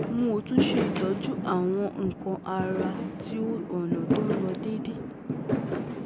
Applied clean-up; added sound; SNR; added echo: none; Fireworks; 0 dB; none.